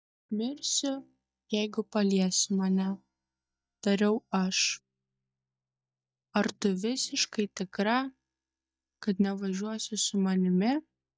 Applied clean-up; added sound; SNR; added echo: neural mask model DeepFilterNet 3.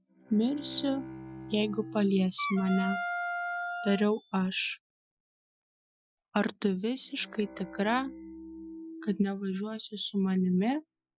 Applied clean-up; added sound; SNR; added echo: classical method Wiener filter.